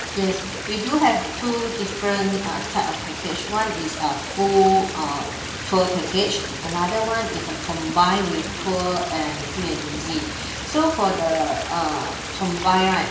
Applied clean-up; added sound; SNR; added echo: none; Stream; 8 dB; reverberation time 1.1 s.